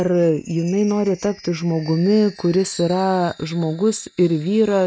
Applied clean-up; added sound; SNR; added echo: neural mask model RNNoise.